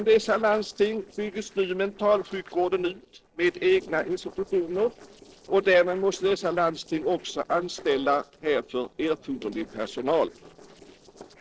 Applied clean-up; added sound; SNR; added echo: neural separator model SepFormer DNS4.